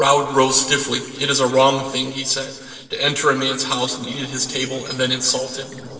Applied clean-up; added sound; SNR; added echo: neural separator model SepFormer DNS4.